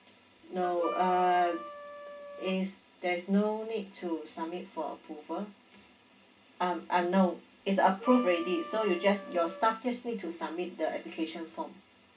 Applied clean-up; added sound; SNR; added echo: none; Harmonica; 11 dB; reverberation time 0.2 s.